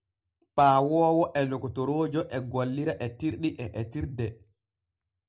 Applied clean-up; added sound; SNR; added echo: none; none; none; none.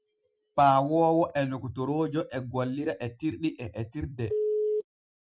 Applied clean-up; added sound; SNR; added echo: classical method Wiener filter.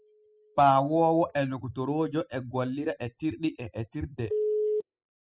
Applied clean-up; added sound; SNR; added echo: classical method spectral subtraction.